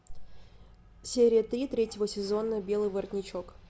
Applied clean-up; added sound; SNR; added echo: none; none; none; none.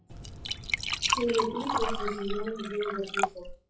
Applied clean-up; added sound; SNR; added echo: classical method WPE with log-MMSE.